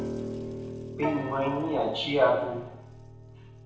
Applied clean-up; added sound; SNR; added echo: none; Piano; 8 dB; reverberation time 0.9 s.